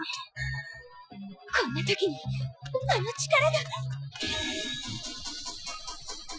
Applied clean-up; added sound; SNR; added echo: classical method Wiener filter.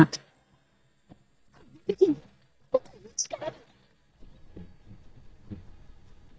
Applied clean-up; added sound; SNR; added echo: neural mask model DeepFilterNet 3.